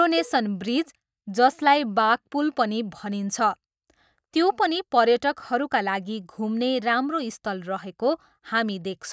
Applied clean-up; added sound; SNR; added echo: neural mask model DeepFilterNet 3.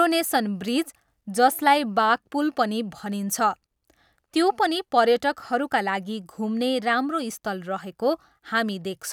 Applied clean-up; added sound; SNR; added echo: none; none; none; none.